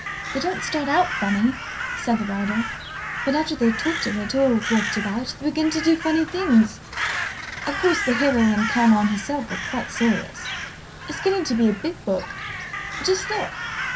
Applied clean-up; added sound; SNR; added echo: none; Crow; 7 dB; reverberation time 0.5 s.